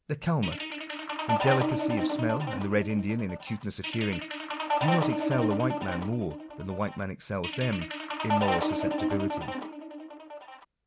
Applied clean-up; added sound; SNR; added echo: none; Guitar; 0 dB; none.